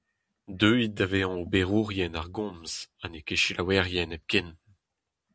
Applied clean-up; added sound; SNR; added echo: none; none; none; none.